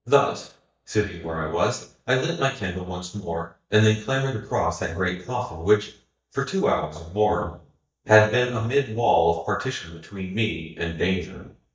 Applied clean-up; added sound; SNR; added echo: neural mask model DeepFilterNet 3.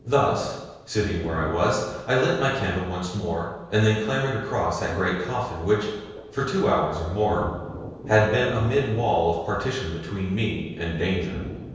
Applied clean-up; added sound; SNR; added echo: neural separator model SepFormer DNS4.